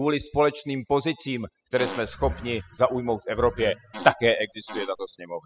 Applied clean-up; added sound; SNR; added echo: classical method spectral subtraction.